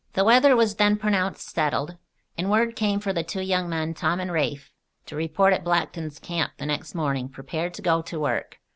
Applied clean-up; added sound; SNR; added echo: none; none; none; none.